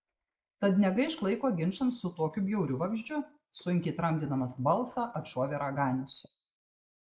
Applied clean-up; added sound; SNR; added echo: neural mask model Resemble Enhance denoiser.